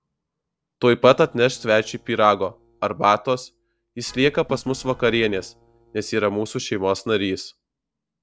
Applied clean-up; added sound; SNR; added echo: neural separator model SepFormer DNS4.